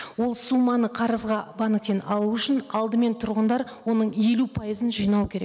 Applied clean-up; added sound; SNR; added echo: none; none; none; none.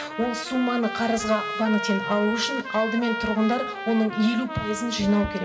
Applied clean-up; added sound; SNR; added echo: none; Trumpet; 7 dB; reverberation time 0.2 s.